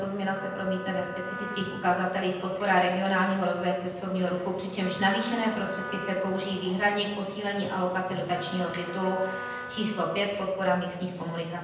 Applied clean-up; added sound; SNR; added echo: none; Wind instrument, woodwind instrument; 12 dB; reverberation time 0.9 s.